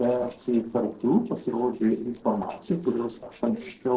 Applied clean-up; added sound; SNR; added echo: neural separator model SepFormer DNS4.